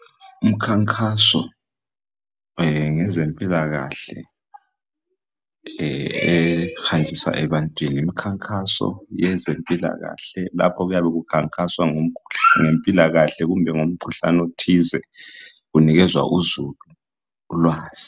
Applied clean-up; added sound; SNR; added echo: none; none; none; none.